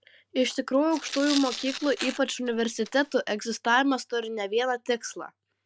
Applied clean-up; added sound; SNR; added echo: none; Tearing; 11 dB; none.